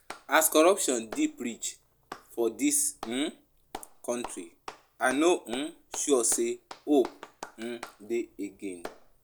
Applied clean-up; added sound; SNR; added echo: none; Clapping; 18 dB; none.